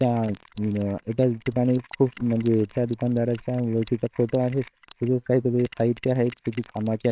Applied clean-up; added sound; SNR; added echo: neural separator model SepFormer WHAMR!.